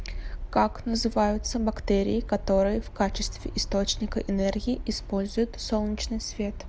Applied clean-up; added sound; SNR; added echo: none; none; none; none.